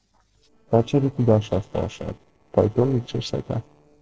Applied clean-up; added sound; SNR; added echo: neural separator model SepFormer DNS4.